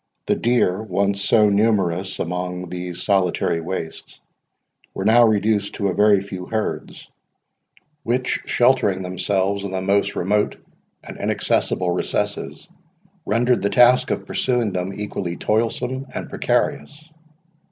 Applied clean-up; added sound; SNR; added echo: none; none; none; none.